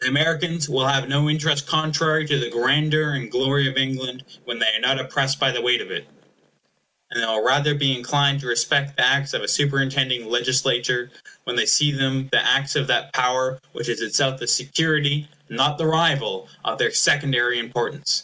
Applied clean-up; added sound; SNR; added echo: none; none; none; none.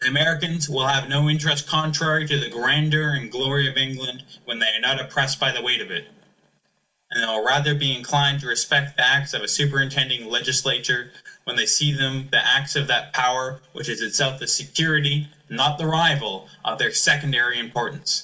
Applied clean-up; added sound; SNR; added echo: none; none; none; reverberation time 0.3 s.